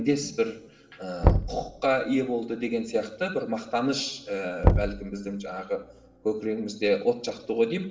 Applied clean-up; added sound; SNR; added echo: none; Knock / Wood; 0 dB; reverberation time 0.9 s.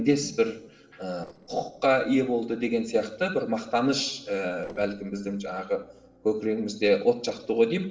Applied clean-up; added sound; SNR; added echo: neural separator model SepFormer DNS4.